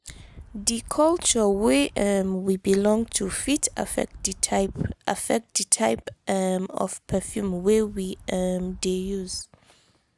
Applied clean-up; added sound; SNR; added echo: none; Wind; 19 dB; none.